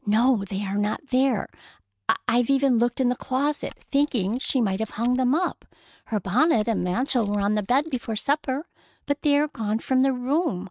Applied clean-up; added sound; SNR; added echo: neural mask model RNNoise.